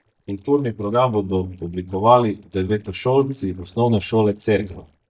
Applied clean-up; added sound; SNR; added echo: neural mask model DeepFilterNet 3.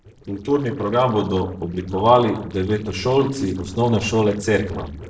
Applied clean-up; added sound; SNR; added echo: neural separator model SepFormer DNS4.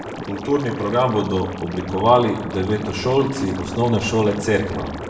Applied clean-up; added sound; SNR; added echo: none; Liquid; 10 dB; reverberation time 0.7 s.